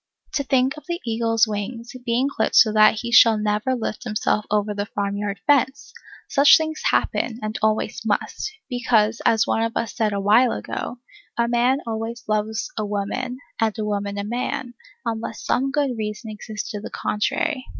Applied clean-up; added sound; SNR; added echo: none; none; none; none.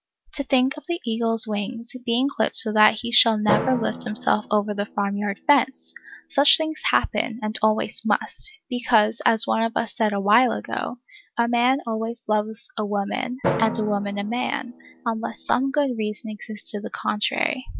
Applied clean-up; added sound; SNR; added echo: none; Drum; 14 dB; none.